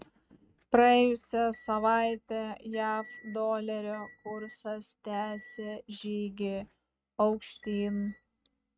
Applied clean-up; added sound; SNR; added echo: neural mask model RNNoise.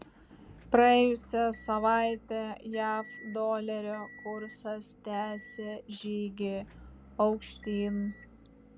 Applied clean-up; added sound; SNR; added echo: none; Motor vehicle (road) / Engine; 20 dB; none.